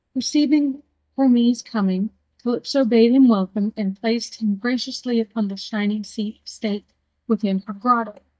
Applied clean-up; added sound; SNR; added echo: neural mask model DeepFilterNet 3.